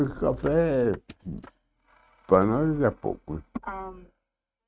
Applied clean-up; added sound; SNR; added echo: neural mask model RNNoise.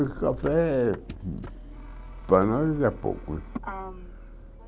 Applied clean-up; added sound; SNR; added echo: none; Motor vehicle (road); 12 dB; none.